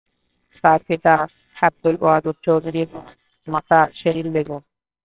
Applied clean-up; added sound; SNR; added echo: neural separator model SepFormer WHAMR!.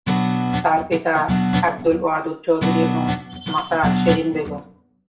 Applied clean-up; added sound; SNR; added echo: none; Guitar; 1 dB; reverberation time 0.4 s.